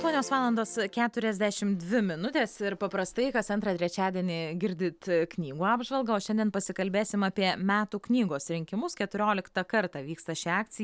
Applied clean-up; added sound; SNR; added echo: none; none; none; none.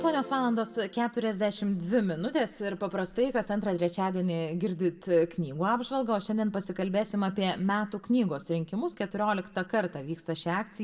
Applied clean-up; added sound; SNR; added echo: none; none; none; reverberation time 0.4 s.